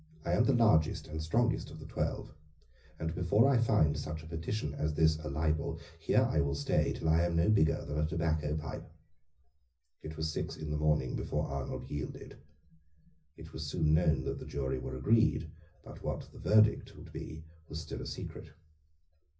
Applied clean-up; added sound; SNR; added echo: none; none; none; reverberation time 0.4 s.